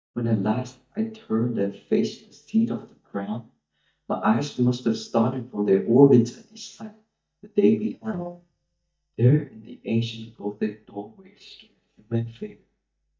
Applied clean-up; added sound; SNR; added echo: neural mask model DeepFilterNet 3.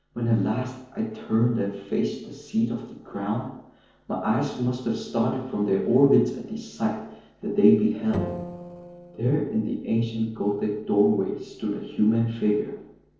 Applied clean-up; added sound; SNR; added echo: neural separator model SepFormer DNS4.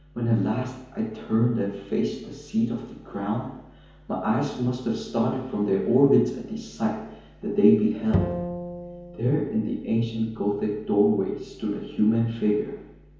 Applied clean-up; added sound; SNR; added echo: none; Bowed string instrument; 7 dB; reverberation time 1.0 s.